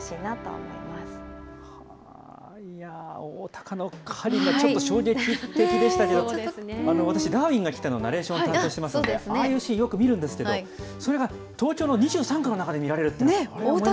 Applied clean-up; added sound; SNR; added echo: none; Bowed string instrument; 14 dB; none.